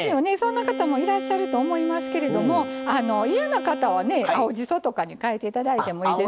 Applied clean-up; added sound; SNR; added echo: none; Wind instrument, woodwind instrument; 9 dB; none.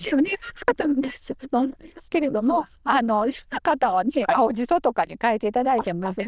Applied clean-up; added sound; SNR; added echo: neural diffusion model UNIVERSE++.